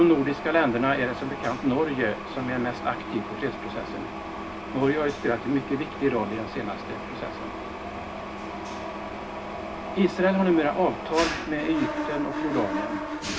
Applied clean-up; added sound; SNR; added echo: none; Mechanisms; 6 dB; reverberation time 0.4 s.